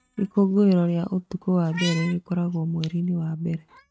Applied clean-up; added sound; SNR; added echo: neural mask model RNNoise.